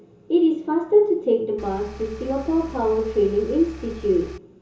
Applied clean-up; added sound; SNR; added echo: none; Engine; 16 dB; reverberation time 0.8 s.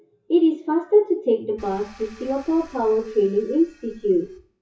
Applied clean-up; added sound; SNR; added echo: classical method WPE with log-MMSE.